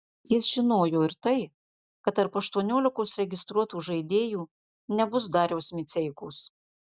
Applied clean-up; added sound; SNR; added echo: none; none; none; none.